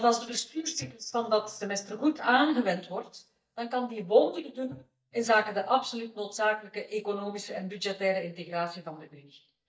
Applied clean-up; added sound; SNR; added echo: neural mask model DeepFilterNet 3.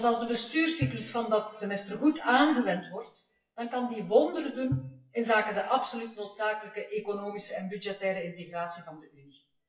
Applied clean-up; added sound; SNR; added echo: classical method WPE with log-MMSE.